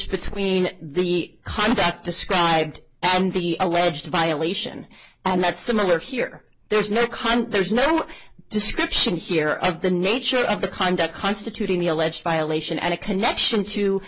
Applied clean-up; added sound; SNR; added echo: none; none; none; none.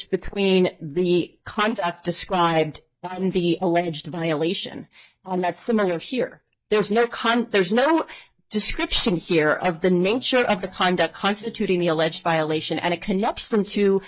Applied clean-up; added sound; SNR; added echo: neural mask model DeepFilterNet 3.